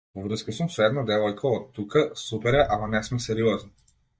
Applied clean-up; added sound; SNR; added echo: neural mask model DeepFilterNet 3.